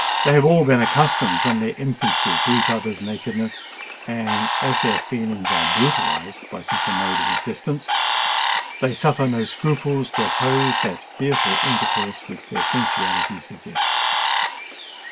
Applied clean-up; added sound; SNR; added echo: none; Bird; -1 dB; none.